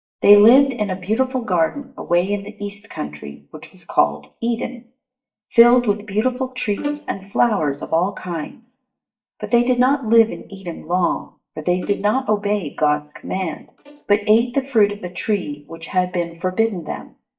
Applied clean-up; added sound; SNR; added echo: neural mask model DeepFilterNet 3.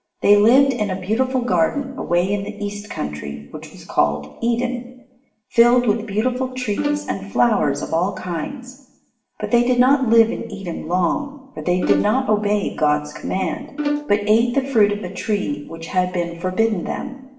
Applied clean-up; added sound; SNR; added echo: none; Bowed string instrument; 8 dB; reverberation time 0.8 s.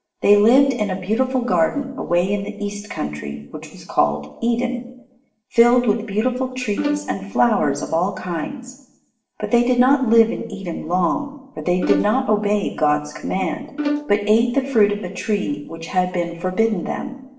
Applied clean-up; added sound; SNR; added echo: neural separator model SepFormer DNS4.